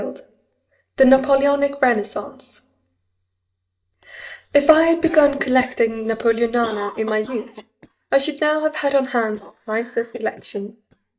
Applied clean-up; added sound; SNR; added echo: neural mask model DeepFilterNet 3.